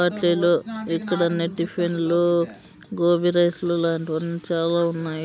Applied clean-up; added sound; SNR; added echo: none; none; none; none.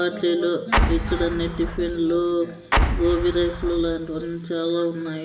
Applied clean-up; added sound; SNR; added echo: none; Explosion; 2 dB; reverberation time 0.7 s.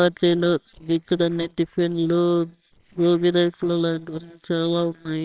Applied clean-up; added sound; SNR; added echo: neural separator model SepFormer WHAMR!.